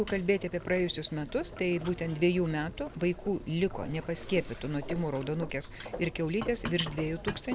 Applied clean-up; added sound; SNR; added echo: none; Boiling; 15 dB; none.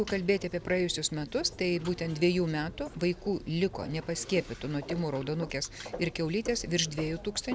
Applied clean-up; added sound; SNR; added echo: none; none; none; none.